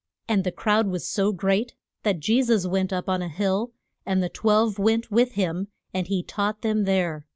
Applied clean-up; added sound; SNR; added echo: none; none; none; none.